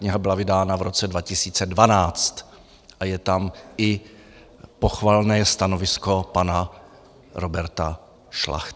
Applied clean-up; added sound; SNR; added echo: none; none; none; none.